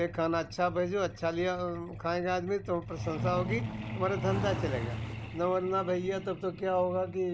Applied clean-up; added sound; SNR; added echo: none; Truck; 7 dB; none.